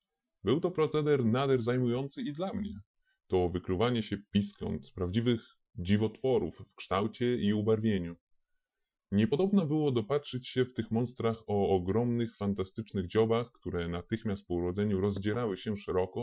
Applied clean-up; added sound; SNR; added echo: classical method Wiener filter.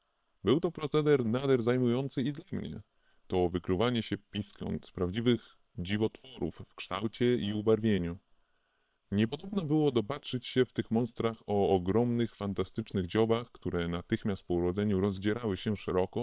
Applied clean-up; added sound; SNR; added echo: neural separator model SepFormer WHAM!.